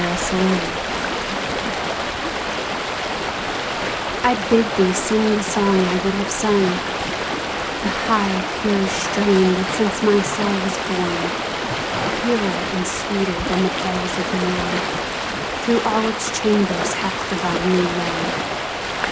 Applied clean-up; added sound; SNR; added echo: none; Stream; 1 dB; reverberation time 0.3 s.